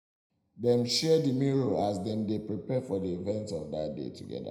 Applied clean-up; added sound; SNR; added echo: none; none; none; reverberation time 0.7 s.